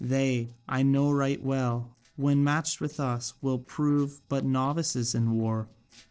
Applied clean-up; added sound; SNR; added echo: neural separator model SepFormer DNS4.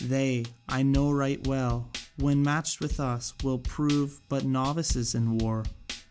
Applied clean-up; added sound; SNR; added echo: none; Drum kit; 10 dB; none.